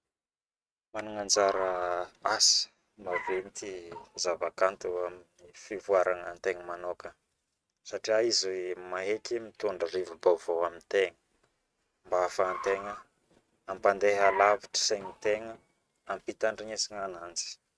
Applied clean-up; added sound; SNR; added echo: neural mask model RNNoise.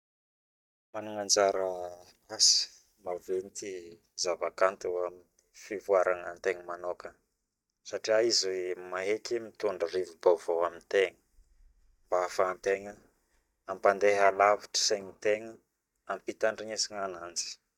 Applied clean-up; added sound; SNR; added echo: neural mask model DeepFilterNet 3.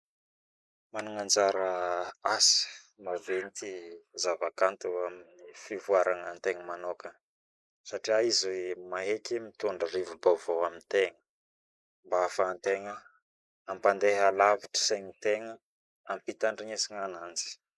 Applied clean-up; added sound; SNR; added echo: neural mask model Resemble Enhance denoiser.